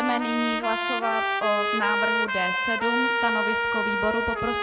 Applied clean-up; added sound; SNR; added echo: none; Trumpet; -3 dB; none.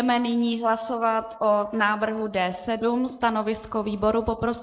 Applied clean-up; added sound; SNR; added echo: neural mask model Resemble Enhance denoiser.